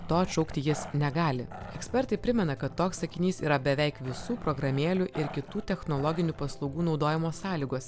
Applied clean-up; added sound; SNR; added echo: none; Growling; 17 dB; none.